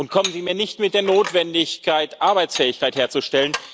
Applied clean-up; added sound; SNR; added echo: none; Dishes, pots, and pans; 14 dB; none.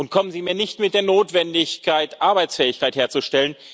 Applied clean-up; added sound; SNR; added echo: none; none; none; none.